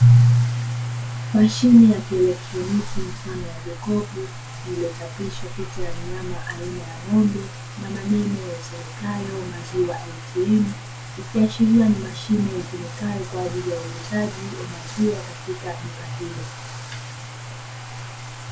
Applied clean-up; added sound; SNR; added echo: none; Bathtub (filling or washing); 14 dB; reverberation time 0.2 s.